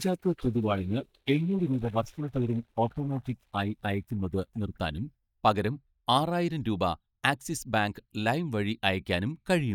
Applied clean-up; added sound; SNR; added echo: neural mask model DeepFilterNet 3.